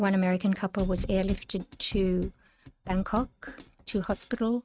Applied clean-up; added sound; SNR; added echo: neural mask model RNNoise.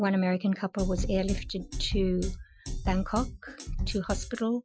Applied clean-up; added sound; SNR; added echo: classical method Wiener filter.